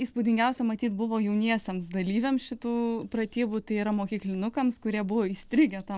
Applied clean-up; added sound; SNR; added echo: none; none; none; none.